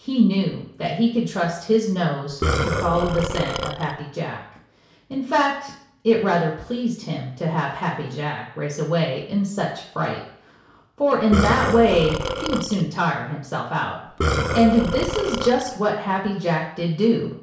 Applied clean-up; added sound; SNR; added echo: none; Burping, eructation; 2 dB; reverberation time 0.6 s.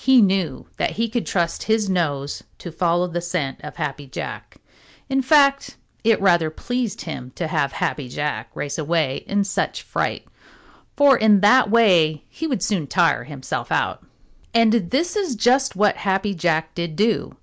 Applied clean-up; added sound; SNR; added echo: none; none; none; none.